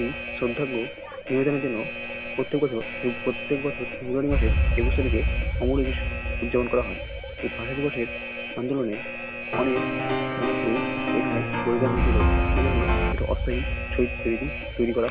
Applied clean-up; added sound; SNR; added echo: none; Piano + Alarm; -2 dB; none.